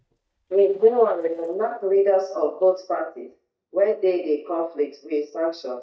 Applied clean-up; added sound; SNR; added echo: neural mask model DeepFilterNet 3.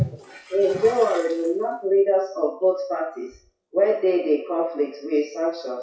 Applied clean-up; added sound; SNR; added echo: classical method WPE with log-MMSE.